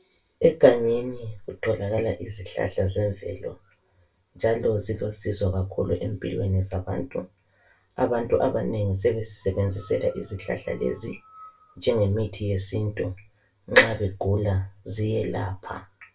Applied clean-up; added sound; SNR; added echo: none; none; none; reverberation time 0.2 s.